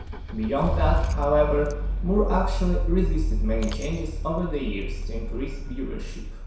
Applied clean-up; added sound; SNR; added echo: none; Rattle / Engine starting / Car; -1 dB; reverberation time 0.7 s.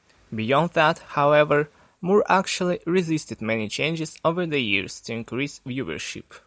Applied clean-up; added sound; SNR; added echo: none; none; none; none.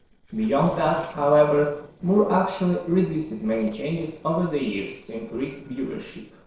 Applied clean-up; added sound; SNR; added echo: neural separator model SepFormer DNS4.